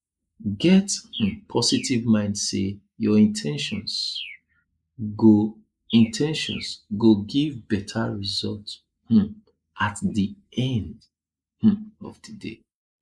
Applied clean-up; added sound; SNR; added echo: neural mask model Resemble Enhance denoiser.